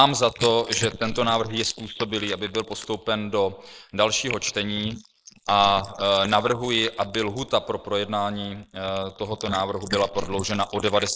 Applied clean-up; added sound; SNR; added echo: neural mask model Resemble Enhance denoiser.